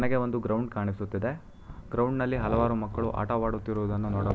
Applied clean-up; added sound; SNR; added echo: none; none; none; none.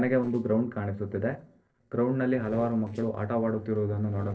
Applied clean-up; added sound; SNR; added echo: neural separator model SepFormer DNS4.